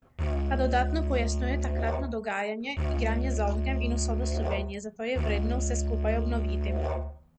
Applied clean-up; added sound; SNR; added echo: none; Musical instrument; -4 dB; none.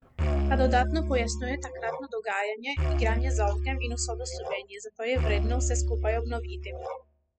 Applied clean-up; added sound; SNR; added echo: classical method spectral subtraction.